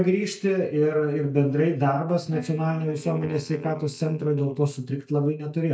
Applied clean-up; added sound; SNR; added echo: neural mask model DeepFilterNet 3.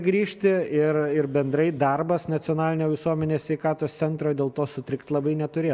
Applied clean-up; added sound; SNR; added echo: none; none; none; none.